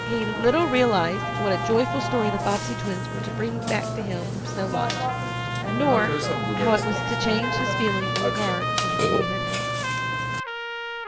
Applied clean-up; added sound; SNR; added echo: none; Burping, eructation + Trumpet; -1 dB; none.